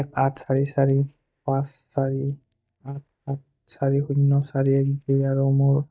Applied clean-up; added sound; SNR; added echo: neural mask model DeepFilterNet 3.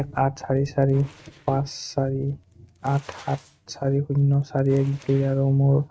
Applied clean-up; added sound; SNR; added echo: neural mask model RNNoise.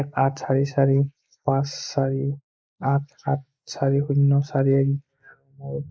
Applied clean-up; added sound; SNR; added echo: neural mask model Resemble Enhance denoiser.